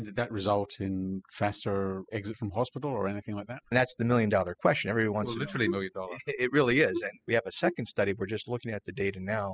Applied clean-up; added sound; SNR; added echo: classical method spectral subtraction.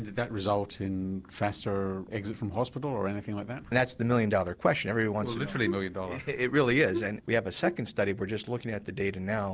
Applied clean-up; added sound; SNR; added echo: none; Wind instrument, woodwind instrument; 8 dB; none.